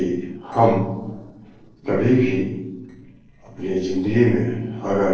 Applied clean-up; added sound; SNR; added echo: neural separator model SepFormer DNS4.